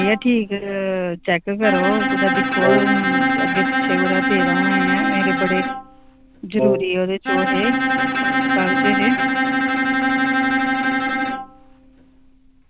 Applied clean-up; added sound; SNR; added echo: none; Bowed string instrument + Wind instrument, woodwind instrument; -3 dB; none.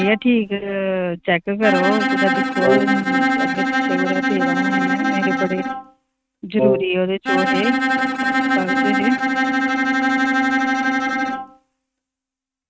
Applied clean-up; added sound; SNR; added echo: neural mask model RNNoise.